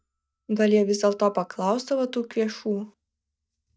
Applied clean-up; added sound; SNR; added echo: neural mask model DeepFilterNet 3.